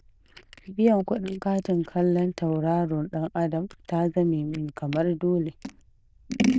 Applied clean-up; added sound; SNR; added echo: neural diffusion model UNIVERSE++.